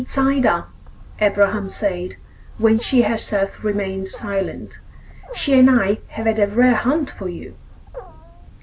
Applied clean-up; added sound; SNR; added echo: none; Wild animals; 17 dB; none.